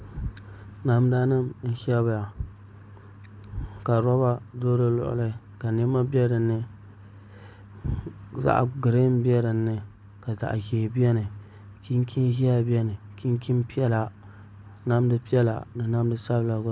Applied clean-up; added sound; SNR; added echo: none; none; none; none.